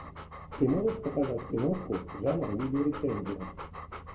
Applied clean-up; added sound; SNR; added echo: none; Dog; 13 dB; reverberation time 0.2 s.